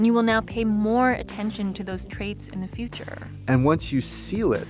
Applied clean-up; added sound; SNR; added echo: none; none; none; none.